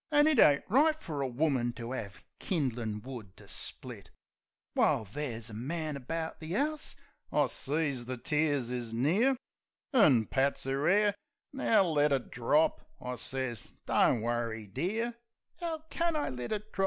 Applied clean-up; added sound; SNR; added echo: none; none; none; none.